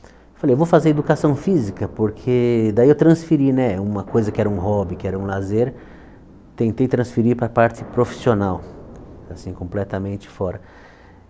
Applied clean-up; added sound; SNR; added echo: none; Explosion; 20 dB; none.